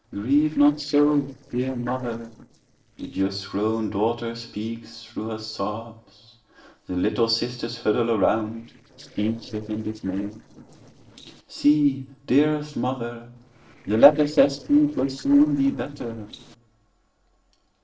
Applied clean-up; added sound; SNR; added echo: neural separator model SepFormer DNS4.